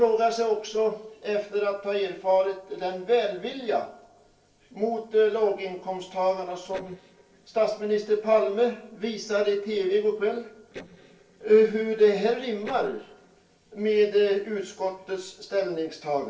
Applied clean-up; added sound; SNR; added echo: neural separator model SepFormer DNS4.